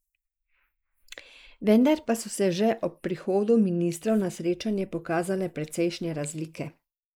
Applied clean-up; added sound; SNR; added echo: neural mask model Resemble Enhance denoiser.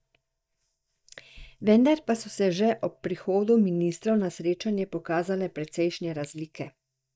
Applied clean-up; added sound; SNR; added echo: neural mask model DeepFilterNet 3.